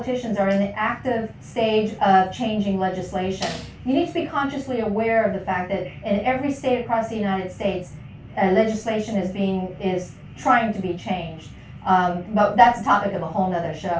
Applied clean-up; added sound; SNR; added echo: none; Snare drum; 16 dB; reverberation time 0.2 s.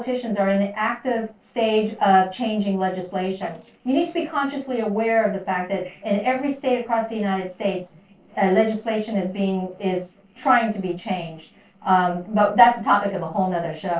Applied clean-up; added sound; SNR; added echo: neural separator model SepFormer DNS4.